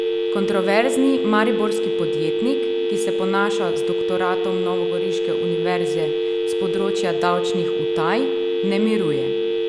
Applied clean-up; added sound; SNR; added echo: none; Telephone; -3 dB; none.